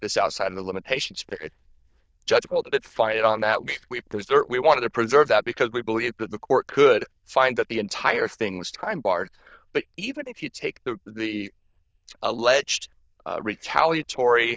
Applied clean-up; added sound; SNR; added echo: neural diffusion model UNIVERSE++.